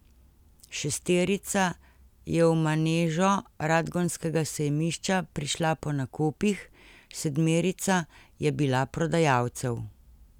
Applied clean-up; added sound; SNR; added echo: none; none; none; none.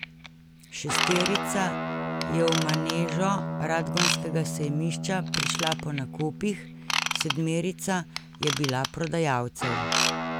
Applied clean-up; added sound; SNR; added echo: none; Ratchet, pawl / Tools + Guitar; 1 dB; none.